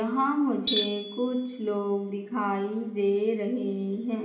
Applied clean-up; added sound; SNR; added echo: none; Tools; 7 dB; reverberation time 0.9 s.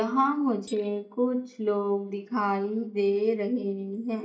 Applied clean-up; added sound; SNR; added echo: neural mask model DeepFilterNet 3.